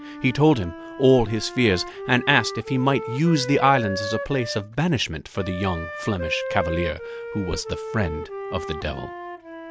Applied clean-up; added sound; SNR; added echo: none; Wind instrument, woodwind instrument; 10 dB; none.